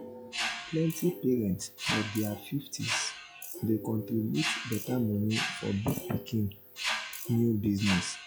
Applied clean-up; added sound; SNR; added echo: classical method log-MMSE.